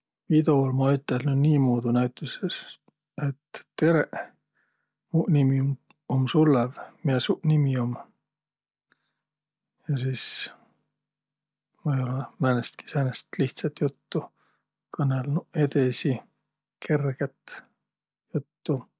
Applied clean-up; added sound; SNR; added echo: none; none; none; none.